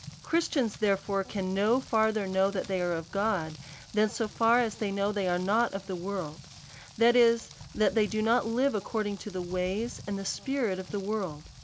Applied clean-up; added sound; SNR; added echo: none; Rain; 19 dB; none.